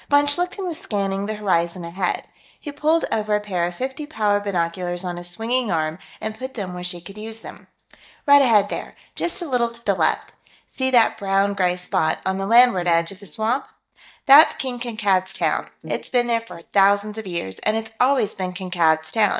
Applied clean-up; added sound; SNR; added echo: neural mask model DeepFilterNet 3.